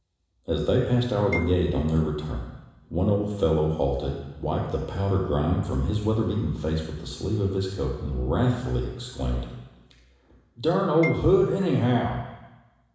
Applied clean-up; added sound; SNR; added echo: none; Marimba, xylophone; 15 dB; reverberation time 1.0 s.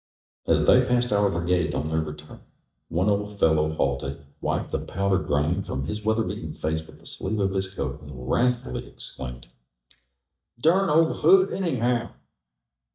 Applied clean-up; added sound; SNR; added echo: neural mask model DeepFilterNet 3.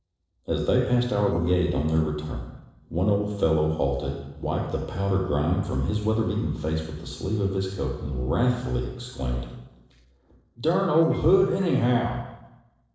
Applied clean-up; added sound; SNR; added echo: neural separator model SepFormer DNS4.